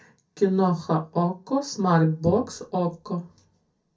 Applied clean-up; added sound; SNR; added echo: none; none; none; reverberation time 0.3 s.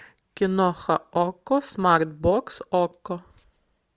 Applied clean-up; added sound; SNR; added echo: none; none; none; none.